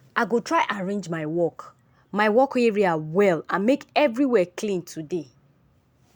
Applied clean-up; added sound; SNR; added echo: none; none; none; none.